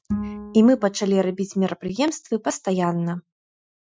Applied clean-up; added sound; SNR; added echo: classical method Wiener filter.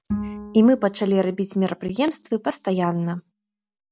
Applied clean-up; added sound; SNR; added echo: none; Bowed string instrument; 14 dB; none.